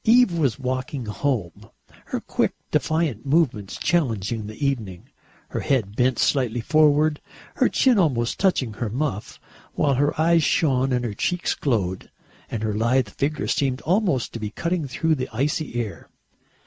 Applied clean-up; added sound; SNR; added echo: none; none; none; none.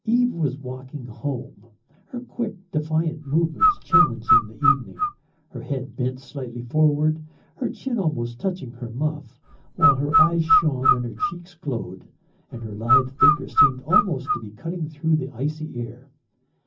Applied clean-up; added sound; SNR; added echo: none; Bird; -5 dB; reverberation time 0.4 s.